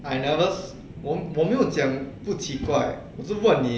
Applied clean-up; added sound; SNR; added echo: none; Electric guitar + Whoosh, swoosh, swish; 20 dB; none.